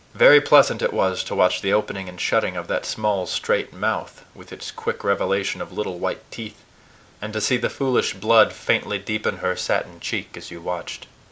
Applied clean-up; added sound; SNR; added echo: none; none; none; none.